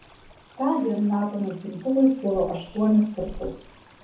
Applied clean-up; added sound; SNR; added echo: none; Stream; 20 dB; reverberation time 0.6 s.